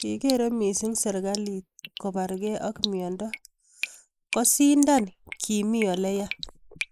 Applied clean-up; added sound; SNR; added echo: neural mask model Resemble Enhance denoiser.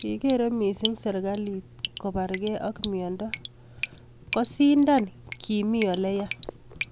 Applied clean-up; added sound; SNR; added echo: none; Drip; 11 dB; none.